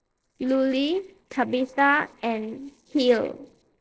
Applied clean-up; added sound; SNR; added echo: neural separator model SepFormer DNS4.